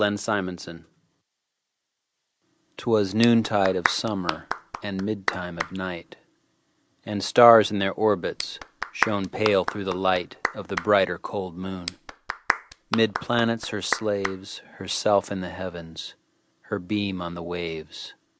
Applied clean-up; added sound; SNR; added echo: none; Clapping; 8 dB; none.